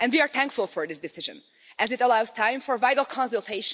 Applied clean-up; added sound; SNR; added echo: none; none; none; none.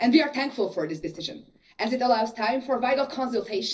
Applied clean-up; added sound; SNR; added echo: neural separator model SepFormer DNS4.